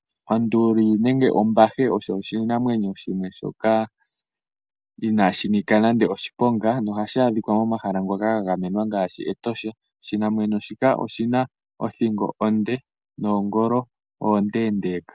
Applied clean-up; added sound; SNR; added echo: none; none; none; none.